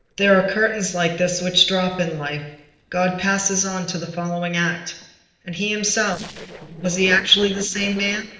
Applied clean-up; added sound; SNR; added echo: neural separator model SepFormer DNS4.